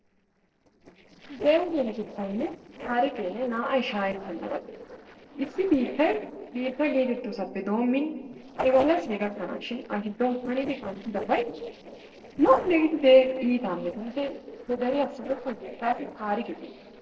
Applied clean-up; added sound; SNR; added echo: neural separator model SepFormer DNS4.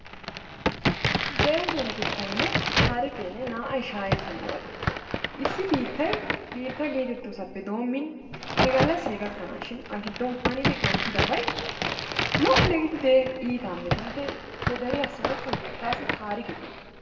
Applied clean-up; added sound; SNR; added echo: none; Crack; 0 dB; reverberation time 1.9 s.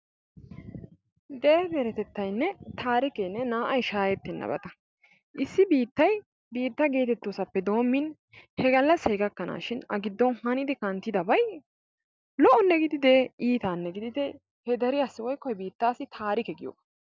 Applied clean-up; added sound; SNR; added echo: none; none; none; none.